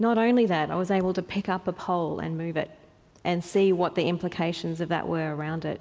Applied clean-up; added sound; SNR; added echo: none; none; none; none.